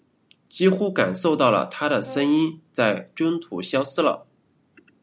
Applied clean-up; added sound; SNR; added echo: none; Brass instrument; 20 dB; none.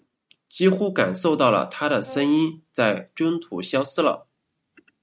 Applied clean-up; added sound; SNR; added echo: neural mask model RNNoise.